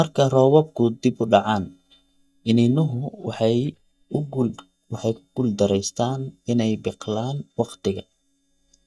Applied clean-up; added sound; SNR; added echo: neural mask model DeepFilterNet 3.